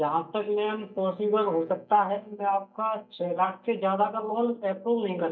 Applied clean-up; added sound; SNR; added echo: neural mask model DeepFilterNet 3.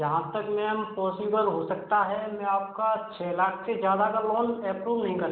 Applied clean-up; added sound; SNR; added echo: none; none; none; none.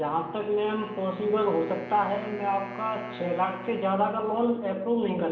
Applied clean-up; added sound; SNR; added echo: none; Wind instrument, woodwind instrument; 14 dB; reverberation time 1.9 s.